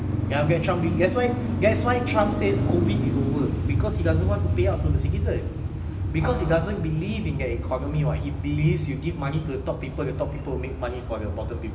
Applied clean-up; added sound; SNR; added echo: none; none; none; none.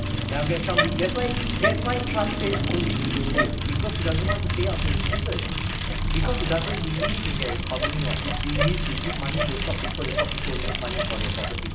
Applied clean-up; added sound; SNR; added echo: none; Bicycle; -1 dB; none.